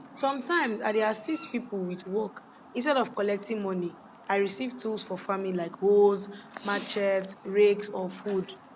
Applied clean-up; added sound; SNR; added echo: none; Chirp, tweet; 18 dB; none.